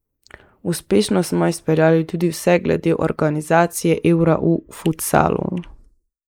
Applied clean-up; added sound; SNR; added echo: neural mask model Resemble Enhance denoiser.